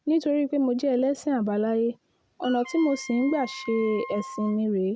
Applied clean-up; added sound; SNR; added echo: none; Wind instrument, woodwind instrument; 16 dB; none.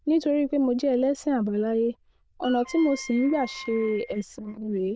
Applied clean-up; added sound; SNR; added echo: neural diffusion model UNIVERSE++.